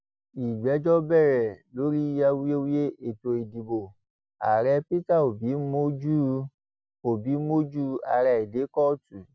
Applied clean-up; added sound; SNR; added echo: none; none; none; none.